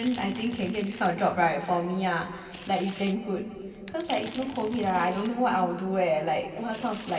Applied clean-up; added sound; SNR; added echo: none; Domestic sounds, home sounds; 14 dB; reverberation time 2.0 s.